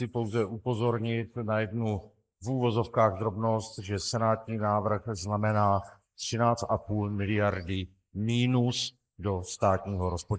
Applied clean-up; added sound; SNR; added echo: neural mask model Resemble Enhance denoiser.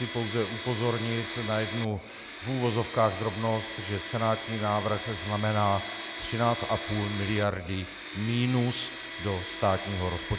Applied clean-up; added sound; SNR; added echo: none; Domestic sounds, home sounds; 8 dB; none.